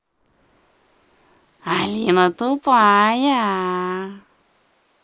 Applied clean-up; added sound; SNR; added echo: neural mask model Resemble Enhance denoiser.